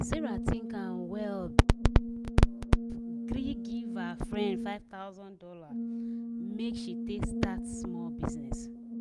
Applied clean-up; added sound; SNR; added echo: none; Brass instrument; 6 dB; none.